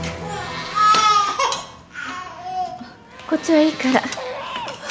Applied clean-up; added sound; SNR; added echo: none; Domestic sounds, home sounds; 16 dB; none.